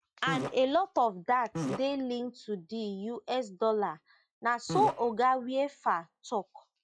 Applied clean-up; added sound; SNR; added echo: classical method log-MMSE.